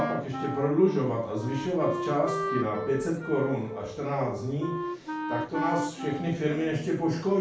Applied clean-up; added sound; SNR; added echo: none; Wind instrument, woodwind instrument; 7 dB; reverberation time 0.4 s.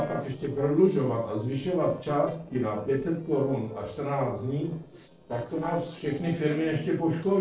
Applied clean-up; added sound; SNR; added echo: neural separator model SepFormer DNS4.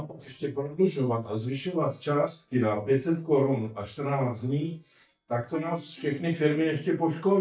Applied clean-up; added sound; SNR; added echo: neural mask model DeepFilterNet 3.